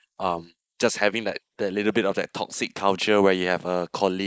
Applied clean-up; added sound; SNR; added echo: neural mask model Resemble Enhance denoiser.